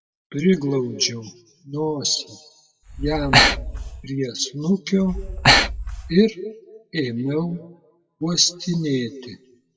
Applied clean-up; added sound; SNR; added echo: classical method WPE with log-MMSE.